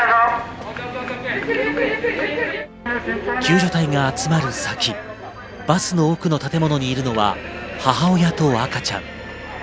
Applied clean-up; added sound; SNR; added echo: none; Knock + Musical instrument; 19 dB; none.